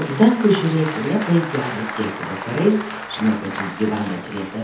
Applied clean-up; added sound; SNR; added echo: none; Applause; 10 dB; reverberation time 0.7 s.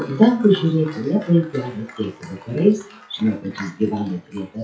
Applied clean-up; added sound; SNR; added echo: classical method WPE with log-MMSE.